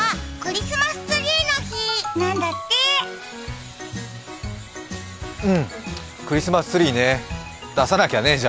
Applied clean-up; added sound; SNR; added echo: none; none; none; none.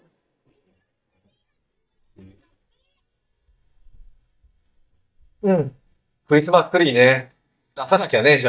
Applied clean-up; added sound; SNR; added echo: neural mask model DeepFilterNet 3.